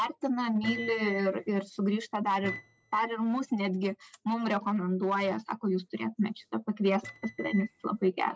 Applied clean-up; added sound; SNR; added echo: neural mask model RNNoise.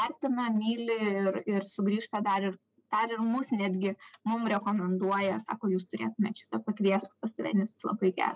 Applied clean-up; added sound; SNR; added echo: none; none; none; none.